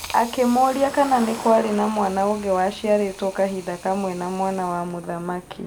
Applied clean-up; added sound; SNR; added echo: none; Car + Hiss; 17 dB; none.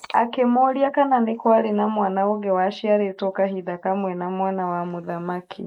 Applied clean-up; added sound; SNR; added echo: neural mask model Resemble Enhance denoiser.